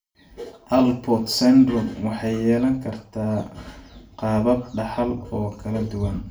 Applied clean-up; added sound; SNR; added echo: none; none; none; reverberation time 0.3 s.